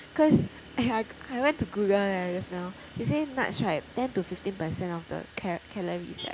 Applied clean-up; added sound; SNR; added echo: none; Motor vehicle (road) + Sink (filling or washing) / Water tap, faucet; 18 dB; none.